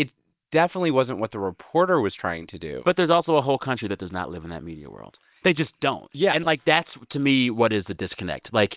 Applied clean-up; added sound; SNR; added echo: neural separator model SepFormer WHAM!.